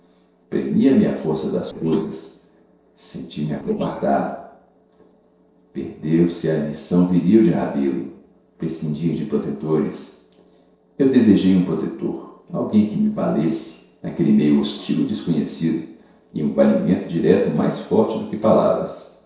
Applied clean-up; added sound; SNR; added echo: neural separator model SepFormer DNS4.